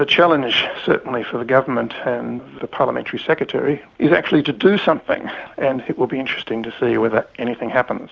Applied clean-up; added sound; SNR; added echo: none; none; none; none.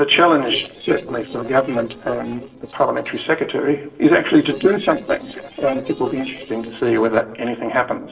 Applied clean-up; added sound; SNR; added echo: neural separator model SepFormer DNS4.